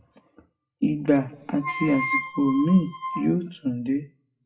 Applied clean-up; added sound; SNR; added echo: classical method WPE with log-MMSE.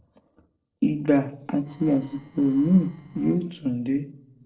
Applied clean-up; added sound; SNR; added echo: neural separator model SepFormer DNS4.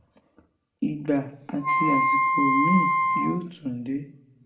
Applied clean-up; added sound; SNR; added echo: none; Wind instrument, woodwind instrument; -5 dB; reverberation time 0.7 s.